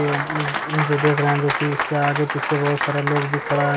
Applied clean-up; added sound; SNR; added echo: none; Applause; 3 dB; none.